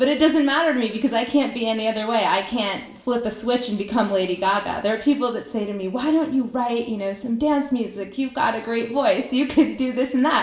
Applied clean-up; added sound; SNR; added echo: none; none; none; reverberation time 0.7 s.